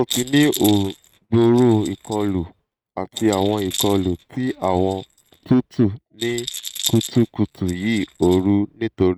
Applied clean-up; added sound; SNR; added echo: neural mask model RNNoise.